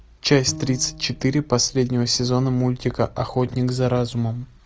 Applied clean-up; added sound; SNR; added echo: none; Bowed string instrument; 19 dB; none.